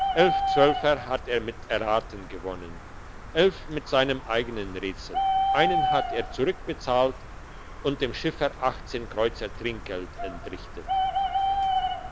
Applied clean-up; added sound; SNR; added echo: none; Bird; 2 dB; none.